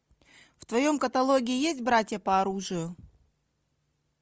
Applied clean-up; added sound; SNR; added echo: none; none; none; none.